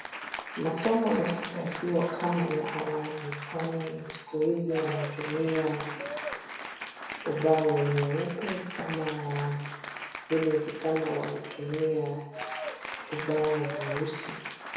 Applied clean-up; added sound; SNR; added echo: none; Applause / Cheering; 9 dB; reverberation time 1.0 s.